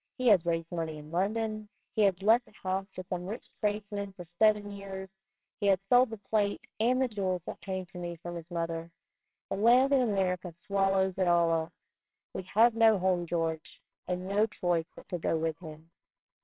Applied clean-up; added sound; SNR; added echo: neural separator model SepFormer WHAMR!.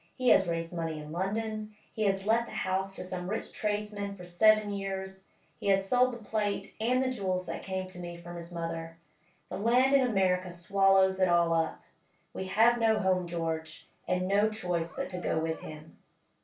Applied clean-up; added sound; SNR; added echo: none; Brass instrument; 19 dB; reverberation time 0.2 s.